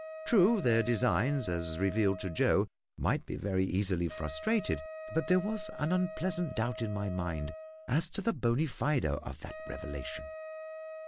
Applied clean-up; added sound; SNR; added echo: none; Wind instrument, woodwind instrument; 13 dB; none.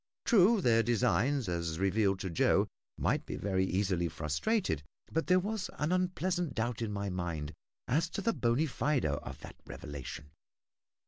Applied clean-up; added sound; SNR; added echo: none; none; none; none.